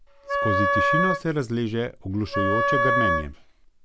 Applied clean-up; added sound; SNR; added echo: none; Wind instrument, woodwind instrument; -4 dB; none.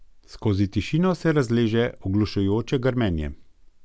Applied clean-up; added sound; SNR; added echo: none; none; none; none.